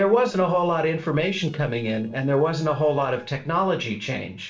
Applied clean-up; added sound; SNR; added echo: neural separator model SepFormer DNS4.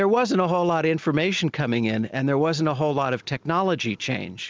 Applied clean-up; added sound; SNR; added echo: none; none; none; none.